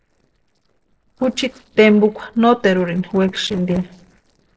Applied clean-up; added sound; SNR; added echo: neural separator model SepFormer DNS4.